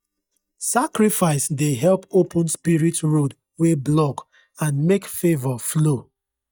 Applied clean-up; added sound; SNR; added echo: neural mask model DeepFilterNet 3.